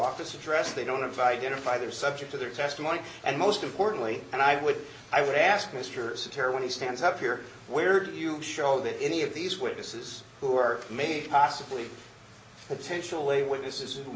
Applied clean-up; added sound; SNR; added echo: none; none; none; none.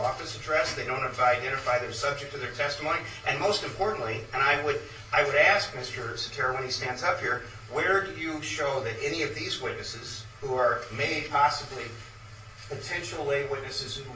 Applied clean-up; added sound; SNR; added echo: none; none; none; reverberation time 0.2 s.